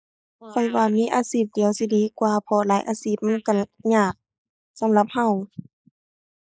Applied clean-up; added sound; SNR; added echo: neural mask model Resemble Enhance denoiser.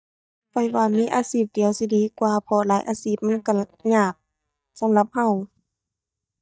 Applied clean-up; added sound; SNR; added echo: neural mask model DeepFilterNet 3.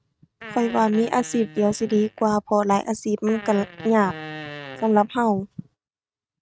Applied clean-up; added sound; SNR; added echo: neural mask model RNNoise.